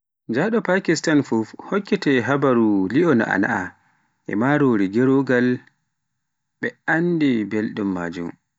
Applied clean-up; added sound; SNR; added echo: none; none; none; none.